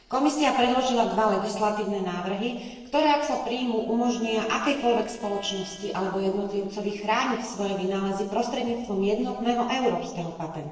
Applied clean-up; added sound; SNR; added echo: neural separator model SepFormer DNS4.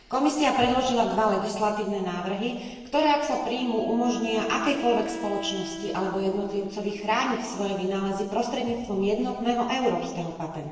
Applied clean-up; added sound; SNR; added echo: none; Wind instrument, woodwind instrument; 16 dB; reverberation time 1.2 s.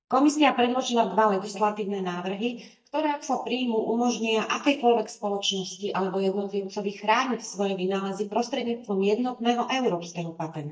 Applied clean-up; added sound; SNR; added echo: neural mask model DeepFilterNet 3.